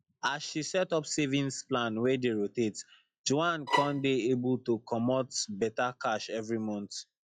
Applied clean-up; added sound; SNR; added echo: classical method log-MMSE.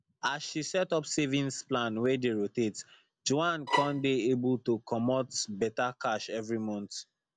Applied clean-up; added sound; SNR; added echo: none; Bowed string instrument; 1 dB; none.